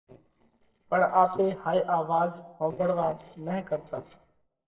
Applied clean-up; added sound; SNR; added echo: neural separator model SepFormer DNS4.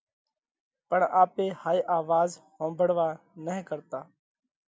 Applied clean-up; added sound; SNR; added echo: none; none; none; none.